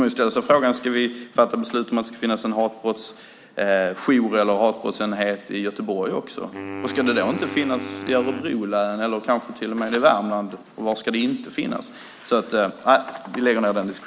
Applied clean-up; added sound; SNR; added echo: none; Wind instrument, woodwind instrument; 12 dB; none.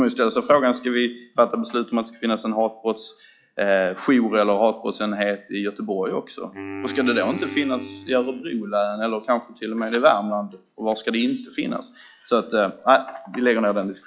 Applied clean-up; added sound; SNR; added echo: classical method log-MMSE.